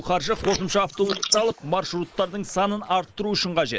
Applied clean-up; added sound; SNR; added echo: neural mask model Resemble Enhance denoiser.